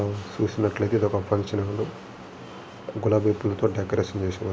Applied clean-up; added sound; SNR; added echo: none; none; none; none.